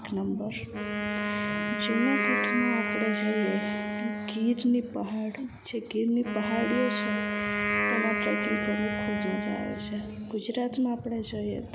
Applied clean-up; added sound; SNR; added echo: none; Wind instrument, woodwind instrument; 1 dB; none.